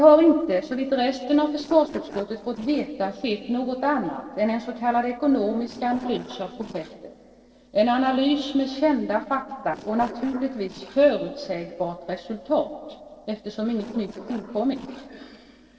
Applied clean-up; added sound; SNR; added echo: neural separator model SepFormer DNS4.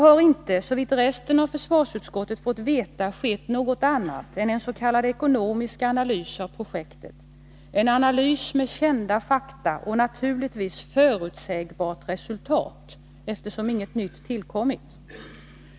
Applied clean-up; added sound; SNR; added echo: none; none; none; none.